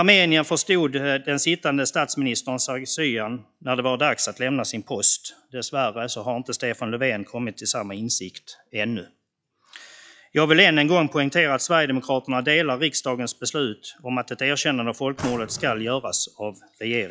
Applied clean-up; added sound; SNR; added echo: classical method log-MMSE.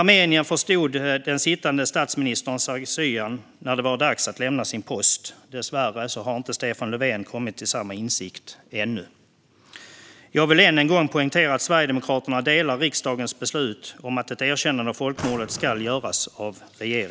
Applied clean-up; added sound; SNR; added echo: none; Drawer open or close; 14 dB; none.